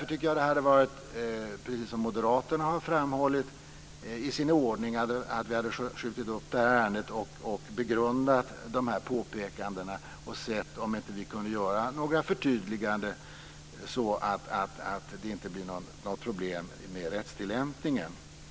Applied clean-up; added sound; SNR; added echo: none; none; none; none.